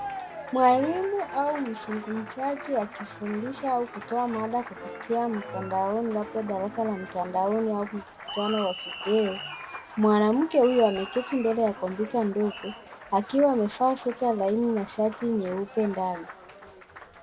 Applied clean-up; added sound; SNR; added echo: none; Applause; 14 dB; none.